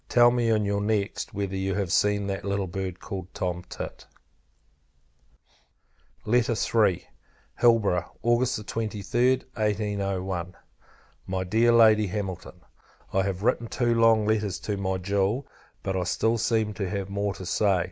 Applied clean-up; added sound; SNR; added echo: none; none; none; none.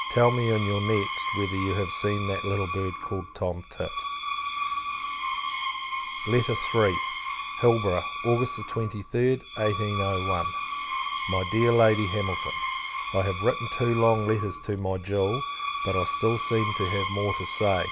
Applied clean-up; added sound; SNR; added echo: none; Screech; 5 dB; none.